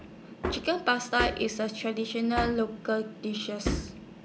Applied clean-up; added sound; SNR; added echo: none; Hammer; 7 dB; none.